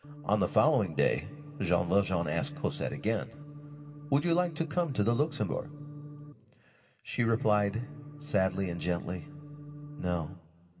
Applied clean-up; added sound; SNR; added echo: none; Organ; 13 dB; reverberation time 3.0 s.